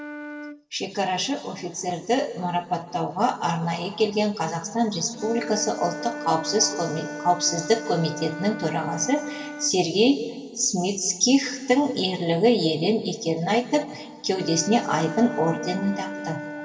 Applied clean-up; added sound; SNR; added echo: none; Wind instrument, woodwind instrument; 13 dB; reverberation time 2.0 s.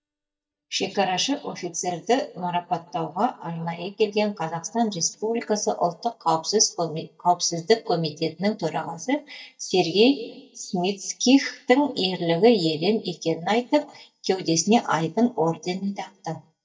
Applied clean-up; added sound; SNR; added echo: neural mask model DeepFilterNet 3.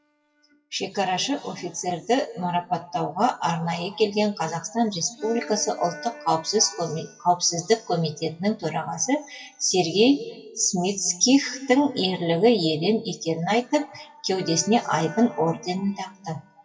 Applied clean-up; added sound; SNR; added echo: classical method WPE with log-MMSE.